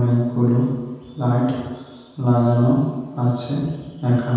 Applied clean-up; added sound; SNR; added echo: none; none; none; reverberation time 1.2 s.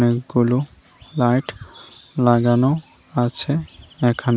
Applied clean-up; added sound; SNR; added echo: none; none; none; none.